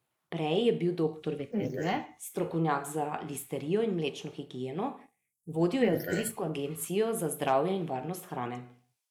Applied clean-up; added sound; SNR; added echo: neural mask model Resemble Enhance denoiser.